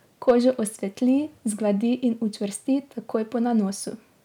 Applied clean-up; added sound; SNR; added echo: none; none; none; none.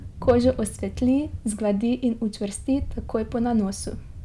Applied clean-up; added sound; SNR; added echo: none; Thunder; 11 dB; none.